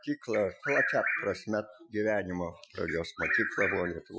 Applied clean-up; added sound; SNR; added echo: classical method Wiener filter.